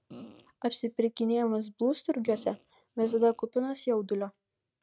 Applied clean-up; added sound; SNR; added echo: neural mask model RNNoise.